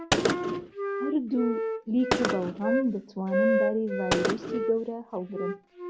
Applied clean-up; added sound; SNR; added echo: none; Gunshot, gunfire + Wind instrument, woodwind instrument; -1 dB; none.